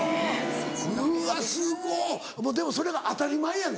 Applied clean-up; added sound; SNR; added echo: none; none; none; none.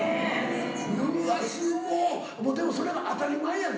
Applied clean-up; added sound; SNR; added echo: none; none; none; reverberation time 0.8 s.